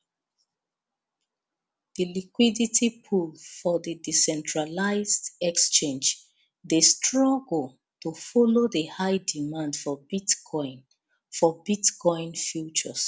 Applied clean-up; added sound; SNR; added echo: none; none; none; none.